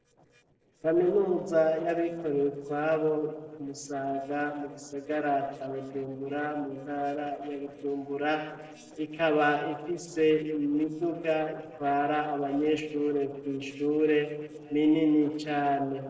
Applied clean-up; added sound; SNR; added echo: neural separator model SepFormer DNS4.